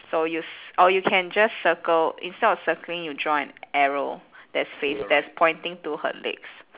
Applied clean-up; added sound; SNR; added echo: none; none; none; none.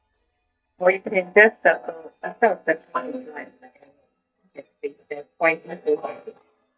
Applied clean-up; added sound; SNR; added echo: neural mask model DeepFilterNet 3.